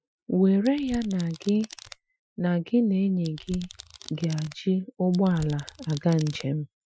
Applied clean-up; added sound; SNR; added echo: classical method Wiener filter.